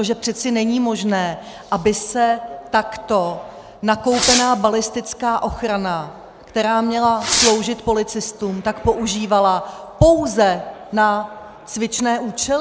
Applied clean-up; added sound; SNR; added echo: none; Fireworks; 3 dB; none.